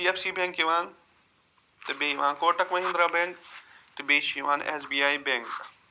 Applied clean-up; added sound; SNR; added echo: none; none; none; none.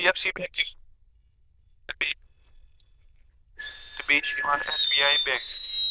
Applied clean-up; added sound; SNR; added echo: neural diffusion model UNIVERSE++.